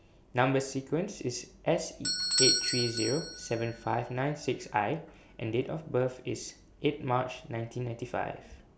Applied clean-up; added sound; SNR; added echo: none; Bell / Doorbell; 4 dB; none.